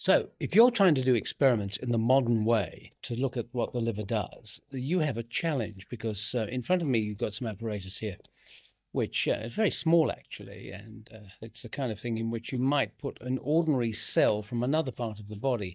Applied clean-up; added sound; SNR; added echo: neural mask model DeepFilterNet 3.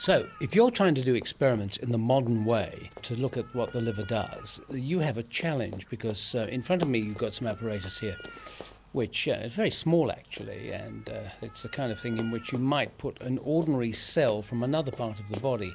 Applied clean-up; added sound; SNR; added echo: none; Cat + Run; 17 dB; none.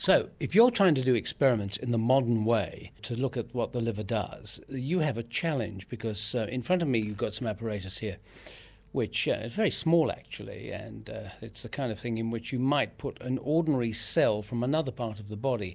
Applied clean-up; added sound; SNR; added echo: none; none; none; none.